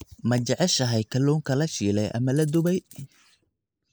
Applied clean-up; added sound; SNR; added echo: neural mask model Resemble Enhance denoiser.